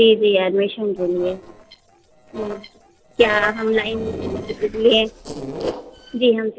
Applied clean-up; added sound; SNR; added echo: neural separator model SepFormer DNS4.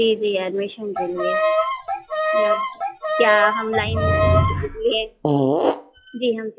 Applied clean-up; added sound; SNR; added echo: classical method log-MMSE.